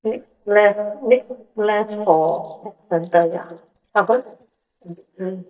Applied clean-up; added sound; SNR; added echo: neural mask model DeepFilterNet 3.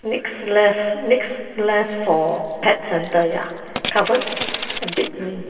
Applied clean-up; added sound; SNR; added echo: none; Coin (dropping); 10 dB; reverberation time 2.9 s.